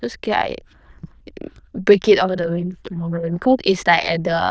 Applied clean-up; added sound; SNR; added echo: neural diffusion model UNIVERSE++.